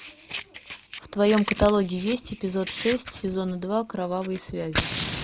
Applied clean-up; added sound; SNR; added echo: none; Fire; 9 dB; none.